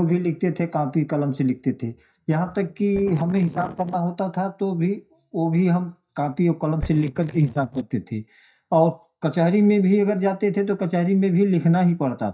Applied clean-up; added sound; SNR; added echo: neural mask model DeepFilterNet 3.